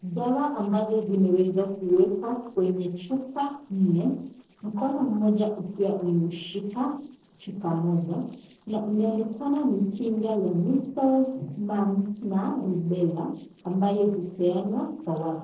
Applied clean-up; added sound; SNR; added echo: neural separator model SepFormer DNS4.